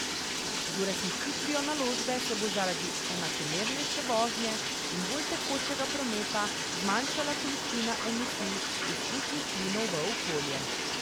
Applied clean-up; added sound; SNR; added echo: none; Bathtub (filling or washing); -2 dB; none.